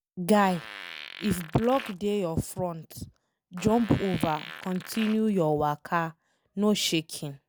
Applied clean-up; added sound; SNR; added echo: none; Fart; 16 dB; none.